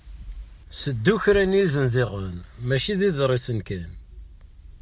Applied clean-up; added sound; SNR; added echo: none; none; none; none.